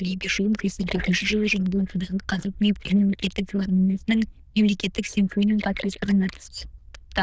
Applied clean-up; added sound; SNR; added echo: neural diffusion model UNIVERSE++.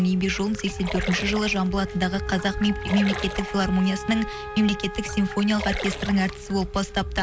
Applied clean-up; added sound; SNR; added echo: none; Splash, splatter + Wind instrument, woodwind instrument; 11 dB; none.